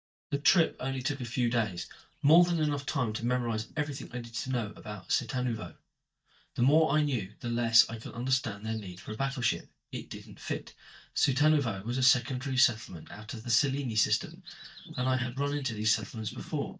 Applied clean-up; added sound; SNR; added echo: neural mask model DeepFilterNet 3.